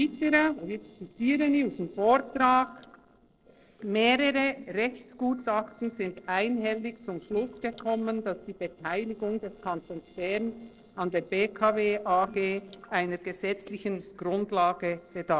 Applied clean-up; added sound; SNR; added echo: neural separator model SepFormer DNS4.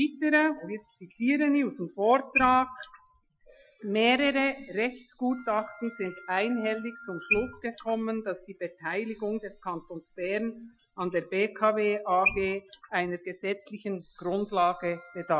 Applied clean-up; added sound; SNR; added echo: classical method Wiener filter.